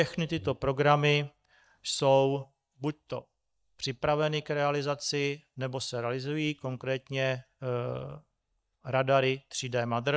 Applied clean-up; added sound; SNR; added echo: neural mask model DeepFilterNet 3.